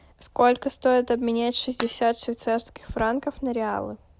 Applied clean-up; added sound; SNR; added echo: none; Shatter; 13 dB; none.